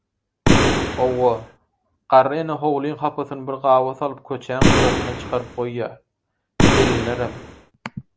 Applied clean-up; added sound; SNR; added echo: none; Boom; -4 dB; none.